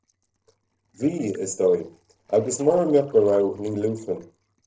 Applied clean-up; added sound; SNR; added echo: neural separator model SepFormer DNS4.